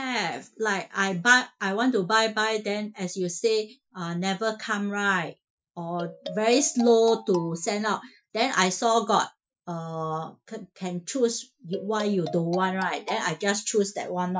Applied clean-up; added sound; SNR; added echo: classical method Wiener filter.